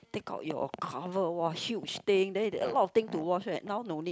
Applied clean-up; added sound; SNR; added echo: none; none; none; none.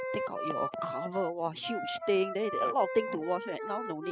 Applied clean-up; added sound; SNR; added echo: classical method spectral subtraction.